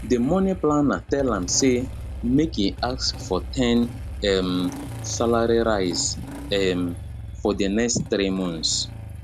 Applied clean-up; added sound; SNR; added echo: none; Engine starting / Motorcycle; 10 dB; none.